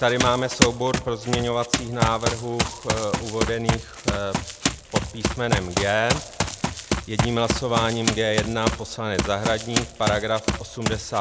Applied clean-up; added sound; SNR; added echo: none; Run; 1 dB; none.